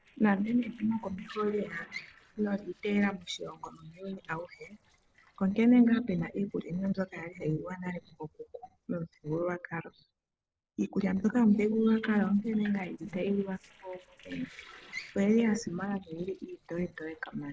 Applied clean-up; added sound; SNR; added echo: neural separator model SepFormer DNS4.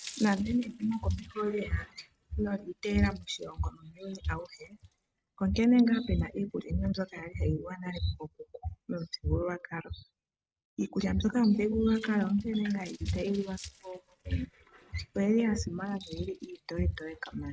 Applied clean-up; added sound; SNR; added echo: neural mask model RNNoise.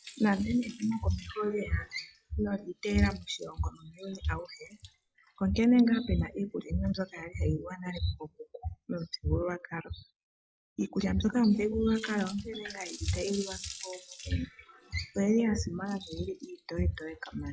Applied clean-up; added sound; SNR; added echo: classical method log-MMSE.